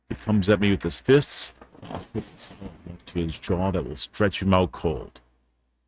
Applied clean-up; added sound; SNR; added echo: neural mask model RNNoise.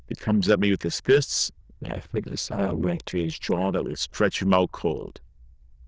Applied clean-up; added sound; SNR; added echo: neural diffusion model UNIVERSE++.